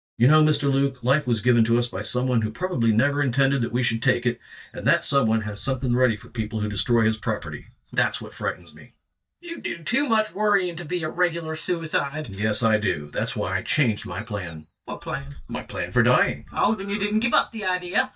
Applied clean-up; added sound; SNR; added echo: neural mask model DeepFilterNet 3.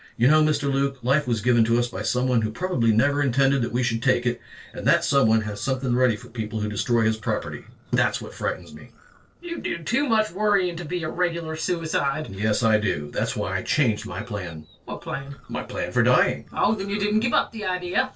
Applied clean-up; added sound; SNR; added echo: neural separator model SepFormer DNS4.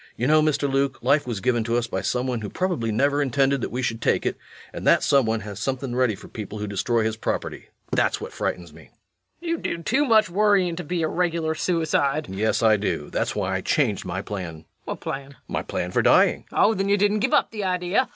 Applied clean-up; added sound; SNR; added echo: none; none; none; none.